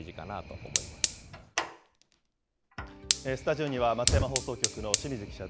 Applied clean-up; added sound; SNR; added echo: none; Fire; -1 dB; none.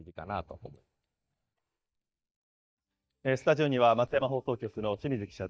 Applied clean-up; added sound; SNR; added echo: neural mask model DeepFilterNet 3.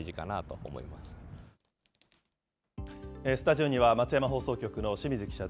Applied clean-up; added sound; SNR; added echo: none; none; none; none.